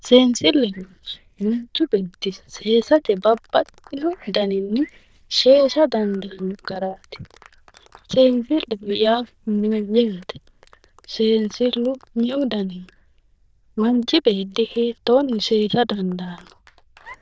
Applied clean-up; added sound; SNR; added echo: neural diffusion model UNIVERSE++.